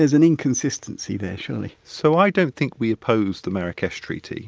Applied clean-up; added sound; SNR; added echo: none; none; none; none.